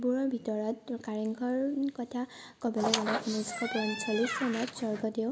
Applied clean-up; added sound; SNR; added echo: none; Squeak; 4 dB; none.